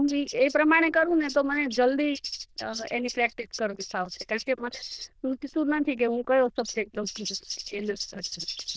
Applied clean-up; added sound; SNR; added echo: neural diffusion model UNIVERSE++.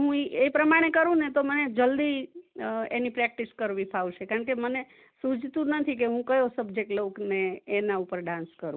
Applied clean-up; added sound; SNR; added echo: none; none; none; none.